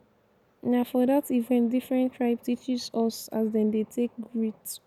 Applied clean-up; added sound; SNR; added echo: none; none; none; none.